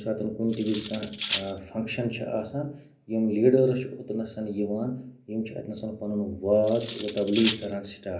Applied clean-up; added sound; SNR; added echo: none; Cutlery, silverware; 0 dB; reverberation time 0.5 s.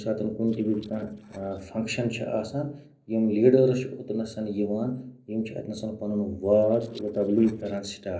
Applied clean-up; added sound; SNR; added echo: neural separator model SepFormer DNS4.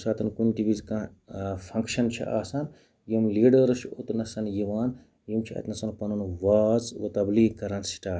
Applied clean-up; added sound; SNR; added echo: none; none; none; none.